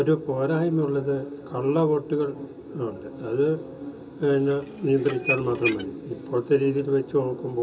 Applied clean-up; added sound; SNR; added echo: none; Squeak / Dishes, pots, and pans; 0 dB; reverberation time 0.2 s.